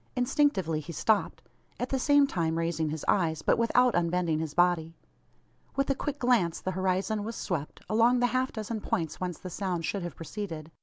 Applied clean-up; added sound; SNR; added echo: none; none; none; none.